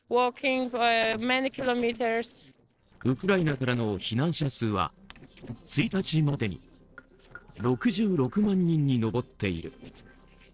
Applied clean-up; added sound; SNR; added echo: neural separator model SepFormer DNS4.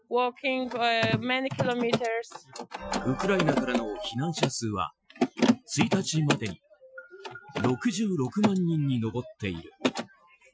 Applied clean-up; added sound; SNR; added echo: classical method Wiener filter.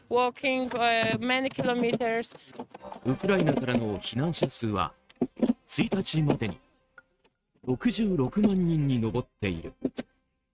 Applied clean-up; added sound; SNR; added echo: neural mask model RNNoise.